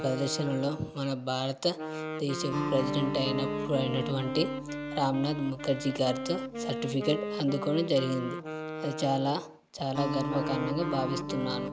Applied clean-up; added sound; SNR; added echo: none; Wind instrument, woodwind instrument + Acoustic guitar; 4 dB; none.